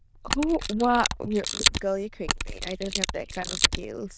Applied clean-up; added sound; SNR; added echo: neural diffusion model UNIVERSE++.